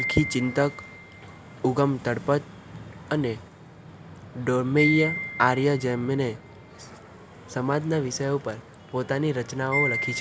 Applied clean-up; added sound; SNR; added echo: none; Wind chime; 9 dB; none.